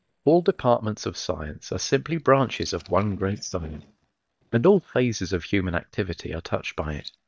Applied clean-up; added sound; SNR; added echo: neural mask model DeepFilterNet 3.